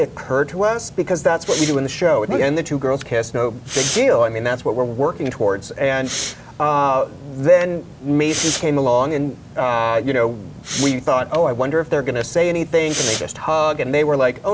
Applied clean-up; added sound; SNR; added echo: none; Respiratory sounds; 13 dB; none.